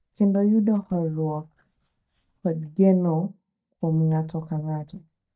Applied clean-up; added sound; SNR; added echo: neural mask model DeepFilterNet 3.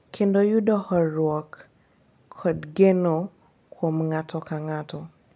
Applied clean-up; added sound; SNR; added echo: none; none; none; none.